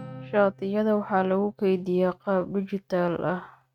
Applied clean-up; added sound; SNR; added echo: neural mask model RNNoise.